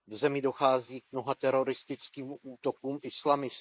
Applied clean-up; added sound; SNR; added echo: neural mask model Resemble Enhance denoiser.